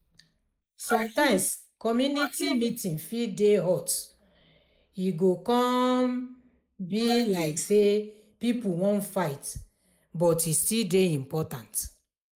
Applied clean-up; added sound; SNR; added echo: neural mask model Resemble Enhance denoiser.